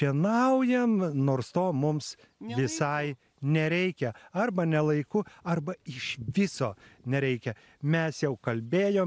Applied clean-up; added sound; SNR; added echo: none; none; none; none.